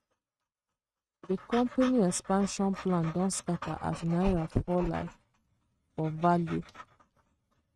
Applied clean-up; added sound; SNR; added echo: neural mask model RNNoise.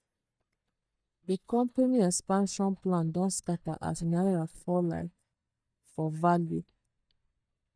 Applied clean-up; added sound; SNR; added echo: neural mask model DeepFilterNet 3.